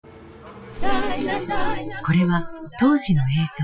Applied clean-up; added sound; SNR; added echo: classical method Wiener filter.